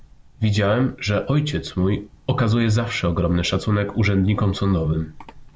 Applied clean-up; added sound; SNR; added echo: none; none; none; none.